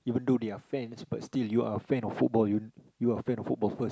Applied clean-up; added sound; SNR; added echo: none; none; none; none.